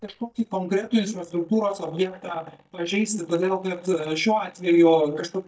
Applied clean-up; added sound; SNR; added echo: neural mask model DeepFilterNet 3.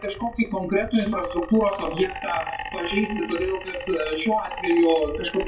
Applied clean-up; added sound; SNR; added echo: classical method WPE with log-MMSE.